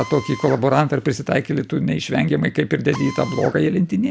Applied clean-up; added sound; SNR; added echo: none; Drill; 19 dB; none.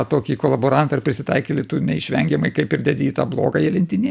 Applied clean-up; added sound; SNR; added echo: none; none; none; none.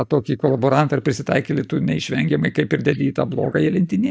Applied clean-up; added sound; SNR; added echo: neural mask model DeepFilterNet 3.